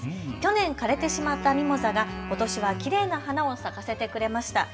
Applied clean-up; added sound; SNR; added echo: none; Wind instrument, woodwind instrument; 11 dB; reverberation time 1.8 s.